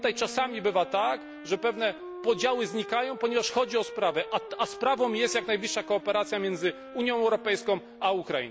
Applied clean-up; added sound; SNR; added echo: none; Wind instrument, woodwind instrument; 14 dB; none.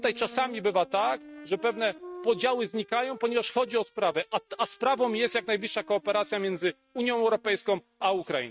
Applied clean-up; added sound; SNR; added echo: neural mask model RNNoise.